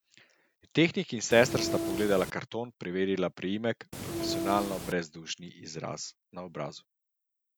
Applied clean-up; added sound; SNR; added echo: none; Train; 3 dB; none.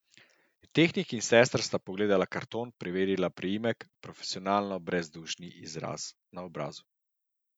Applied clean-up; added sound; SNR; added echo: none; none; none; none.